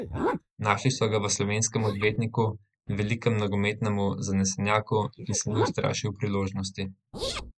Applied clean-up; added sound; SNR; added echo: neural mask model Resemble Enhance denoiser.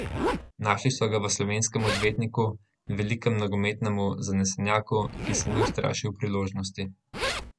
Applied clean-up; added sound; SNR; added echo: none; Zipper (clothing); 8 dB; none.